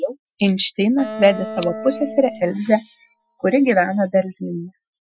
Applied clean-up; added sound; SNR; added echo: classical method Wiener filter.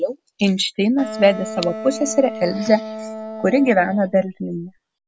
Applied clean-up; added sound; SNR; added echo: none; Wind instrument, woodwind instrument; 11 dB; none.